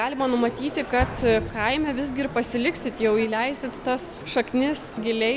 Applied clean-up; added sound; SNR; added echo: none; Explosion; 15 dB; none.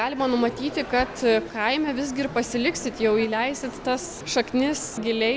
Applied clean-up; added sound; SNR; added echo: none; none; none; none.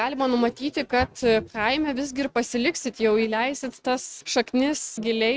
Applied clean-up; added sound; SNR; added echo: neural mask model RNNoise.